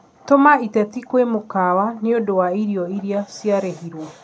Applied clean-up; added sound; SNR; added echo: none; none; none; none.